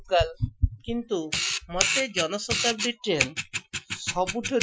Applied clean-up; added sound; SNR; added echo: classical method Wiener filter.